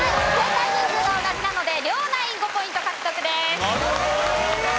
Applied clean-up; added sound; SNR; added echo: none; none; none; none.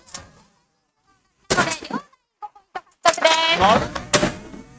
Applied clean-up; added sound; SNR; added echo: neural mask model RNNoise.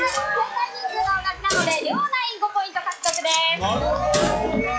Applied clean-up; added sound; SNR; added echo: classical method log-MMSE.